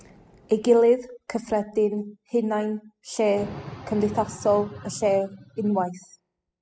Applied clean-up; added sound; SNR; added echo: classical method spectral subtraction.